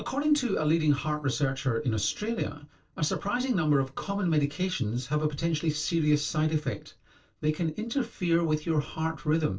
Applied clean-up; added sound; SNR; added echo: neural separator model SepFormer DNS4.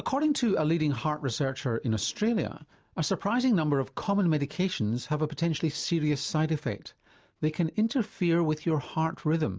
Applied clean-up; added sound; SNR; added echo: none; none; none; none.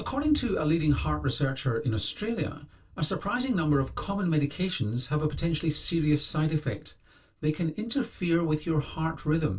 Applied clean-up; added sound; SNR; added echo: none; Thunder; 16 dB; reverberation time 0.2 s.